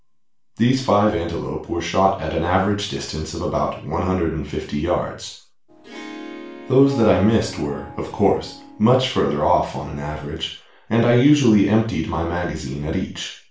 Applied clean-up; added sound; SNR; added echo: none; Harp; 16 dB; reverberation time 0.3 s.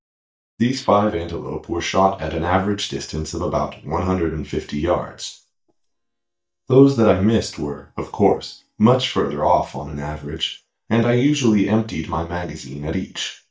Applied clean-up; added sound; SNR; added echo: neural mask model DeepFilterNet 3.